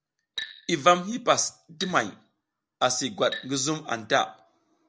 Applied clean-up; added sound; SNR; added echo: none; Glass; 16 dB; none.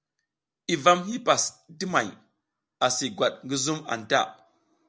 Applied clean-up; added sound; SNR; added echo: none; none; none; none.